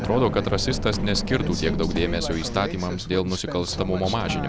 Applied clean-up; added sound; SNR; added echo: none; Run; 5 dB; none.